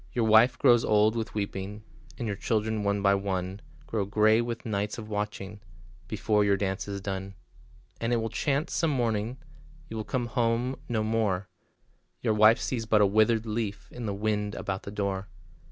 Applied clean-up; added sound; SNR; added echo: none; Growling; 18 dB; none.